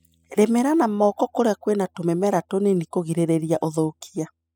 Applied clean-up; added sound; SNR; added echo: classical method spectral subtraction.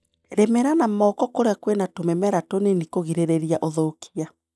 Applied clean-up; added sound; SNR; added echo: neural mask model DeepFilterNet 3.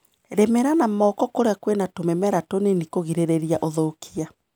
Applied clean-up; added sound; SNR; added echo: none; none; none; none.